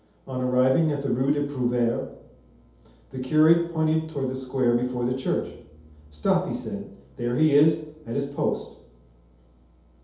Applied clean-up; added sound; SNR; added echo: none; none; none; reverberation time 0.8 s.